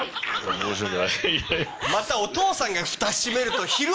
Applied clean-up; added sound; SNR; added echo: neural mask model Resemble Enhance denoiser.